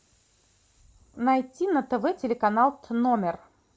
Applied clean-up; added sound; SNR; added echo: none; none; none; none.